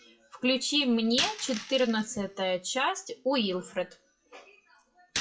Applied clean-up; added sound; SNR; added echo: classical method WPE with log-MMSE.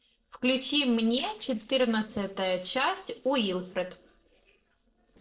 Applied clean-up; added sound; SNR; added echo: neural separator model SepFormer DNS4.